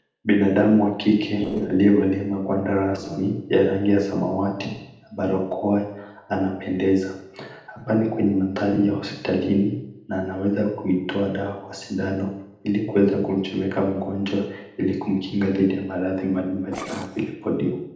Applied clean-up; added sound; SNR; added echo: neural separator model SepFormer DNS4.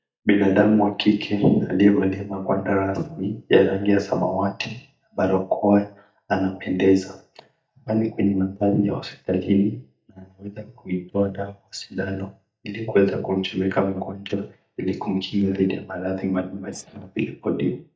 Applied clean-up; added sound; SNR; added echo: neural mask model DeepFilterNet 3.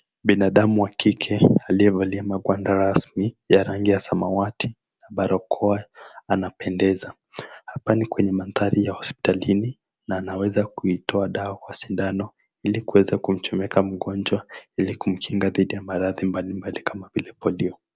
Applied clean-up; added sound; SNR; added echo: none; none; none; none.